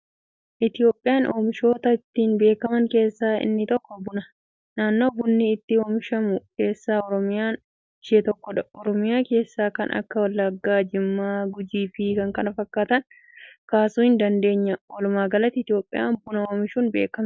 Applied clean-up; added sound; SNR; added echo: none; none; none; none.